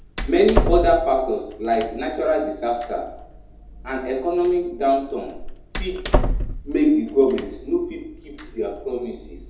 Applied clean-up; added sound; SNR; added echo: none; Door; 5 dB; reverberation time 2.0 s.